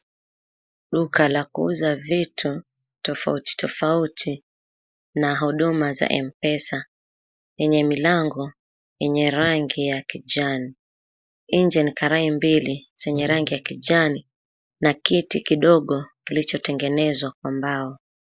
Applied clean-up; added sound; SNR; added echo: neural mask model Resemble Enhance denoiser.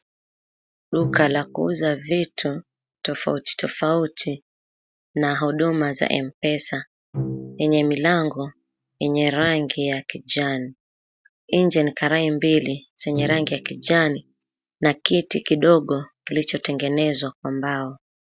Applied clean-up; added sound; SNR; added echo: neural mask model RNNoise.